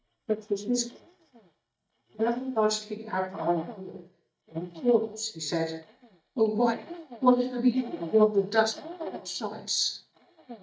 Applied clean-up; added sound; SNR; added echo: neural mask model DeepFilterNet 3.